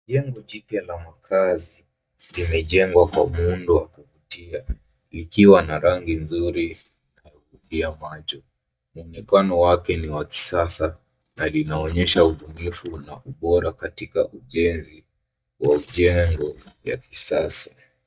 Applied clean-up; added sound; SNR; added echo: neural mask model DeepFilterNet 3.